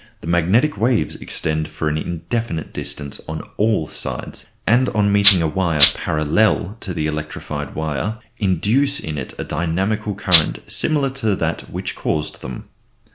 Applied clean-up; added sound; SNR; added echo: none; Rattle (instrument); -1 dB; none.